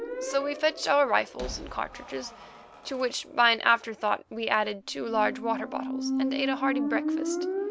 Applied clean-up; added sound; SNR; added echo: none; Squeak; 5 dB; none.